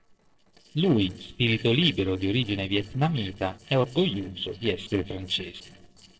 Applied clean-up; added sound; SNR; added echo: neural separator model SepFormer DNS4.